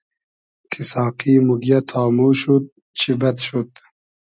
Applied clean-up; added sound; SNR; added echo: none; none; none; none.